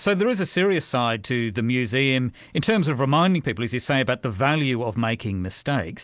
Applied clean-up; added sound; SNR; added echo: none; none; none; none.